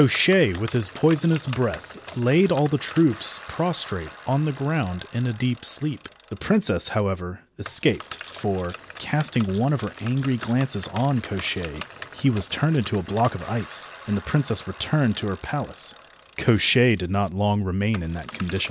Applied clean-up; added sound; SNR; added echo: none; Bicycle; 18 dB; none.